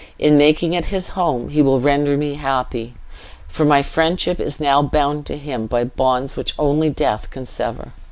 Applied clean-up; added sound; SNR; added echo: none; none; none; none.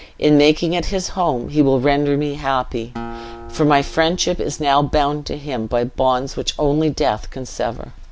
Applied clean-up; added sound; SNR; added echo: none; Acoustic guitar; 18 dB; none.